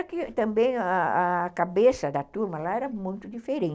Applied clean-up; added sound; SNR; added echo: none; none; none; none.